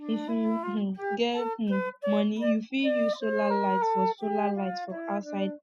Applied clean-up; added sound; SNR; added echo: classical method spectral subtraction.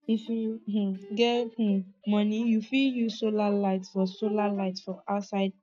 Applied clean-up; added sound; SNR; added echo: neural mask model DeepFilterNet 3.